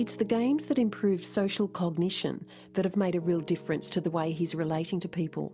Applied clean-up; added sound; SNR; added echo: none; Piano; 19 dB; none.